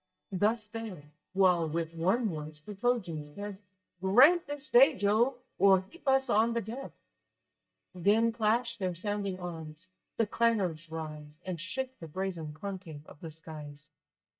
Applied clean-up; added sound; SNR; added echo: neural mask model DeepFilterNet 3.